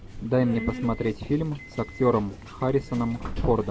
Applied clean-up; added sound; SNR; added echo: none; Subway, metro, underground; 10 dB; none.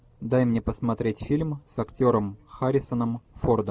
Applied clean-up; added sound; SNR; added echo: none; none; none; none.